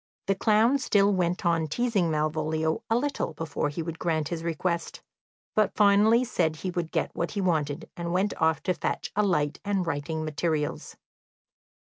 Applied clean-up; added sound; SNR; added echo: none; none; none; none.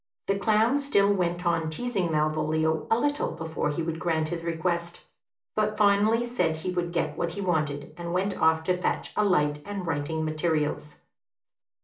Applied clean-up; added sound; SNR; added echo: none; none; none; reverberation time 0.3 s.